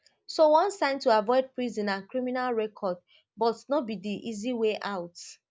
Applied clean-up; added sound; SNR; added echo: none; none; none; none.